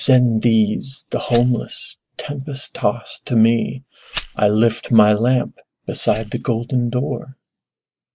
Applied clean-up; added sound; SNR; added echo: neural mask model Resemble Enhance denoiser.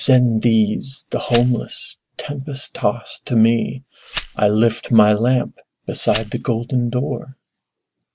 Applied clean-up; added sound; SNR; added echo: none; Glass; 17 dB; none.